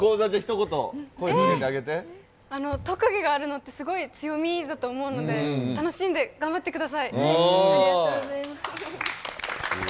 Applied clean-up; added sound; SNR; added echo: none; none; none; none.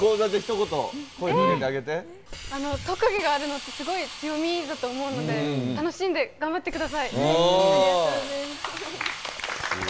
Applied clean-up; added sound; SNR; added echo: none; Hiss; 14 dB; none.